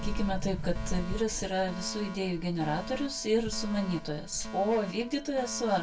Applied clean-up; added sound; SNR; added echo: none; Alarm; 13 dB; reverberation time 0.2 s.